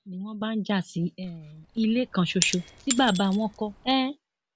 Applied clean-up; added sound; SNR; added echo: none; Shatter / Crushing; 6 dB; none.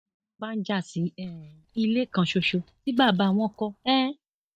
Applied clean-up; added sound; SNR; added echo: neural mask model DeepFilterNet 3.